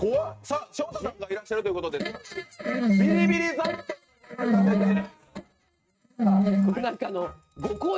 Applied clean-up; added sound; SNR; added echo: neural mask model RNNoise.